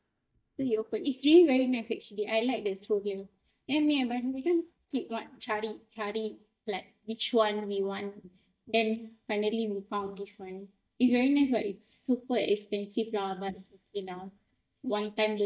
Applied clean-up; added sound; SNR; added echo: neural mask model DeepFilterNet 3.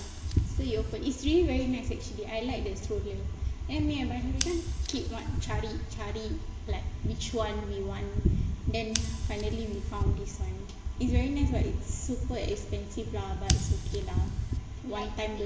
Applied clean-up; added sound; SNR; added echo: none; Scissors; 16 dB; reverberation time 1.0 s.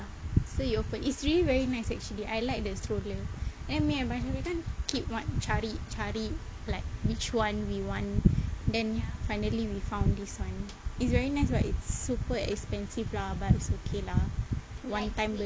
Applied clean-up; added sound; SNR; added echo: none; none; none; none.